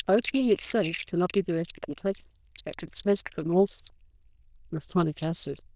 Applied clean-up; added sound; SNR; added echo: neural diffusion model UNIVERSE++.